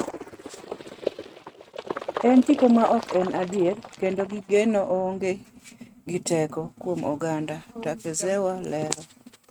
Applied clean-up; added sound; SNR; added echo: neural mask model RNNoise.